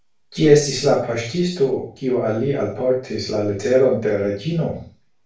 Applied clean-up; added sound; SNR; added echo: none; none; none; reverberation time 0.4 s.